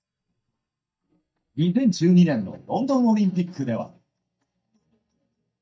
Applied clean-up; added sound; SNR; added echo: neural mask model DeepFilterNet 3.